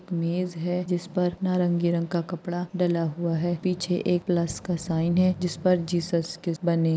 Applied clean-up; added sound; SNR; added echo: none; none; none; none.